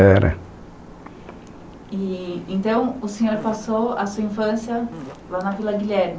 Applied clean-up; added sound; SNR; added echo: none; Fart; 17 dB; none.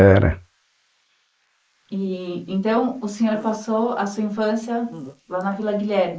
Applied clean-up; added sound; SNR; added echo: neural mask model Resemble Enhance denoiser.